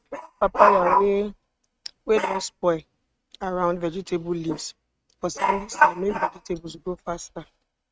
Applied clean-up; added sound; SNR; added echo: neural mask model RNNoise.